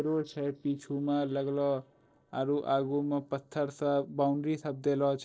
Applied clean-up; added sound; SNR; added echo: neural separator model SepFormer DNS4.